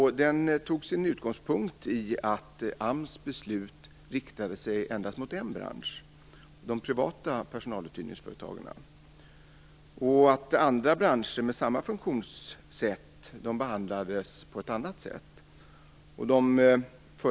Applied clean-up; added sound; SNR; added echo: none; none; none; none.